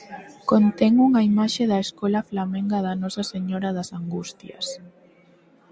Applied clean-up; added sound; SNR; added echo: none; none; none; none.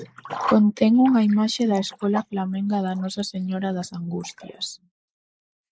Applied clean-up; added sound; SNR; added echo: neural mask model Resemble Enhance denoiser.